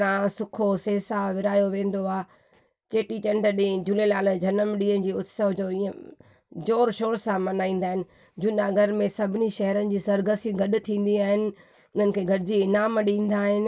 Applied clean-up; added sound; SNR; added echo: none; none; none; none.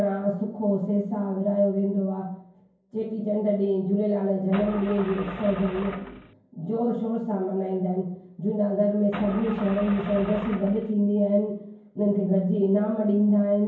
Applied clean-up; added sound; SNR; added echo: none; Engine starting / Car; 12 dB; reverberation time 0.9 s.